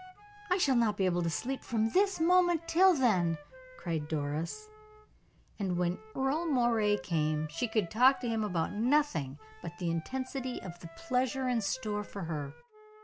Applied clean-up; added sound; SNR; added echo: none; Wind instrument, woodwind instrument; 20 dB; none.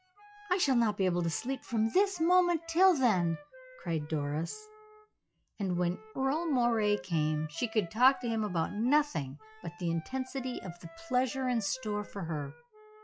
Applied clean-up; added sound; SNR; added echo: classical method log-MMSE.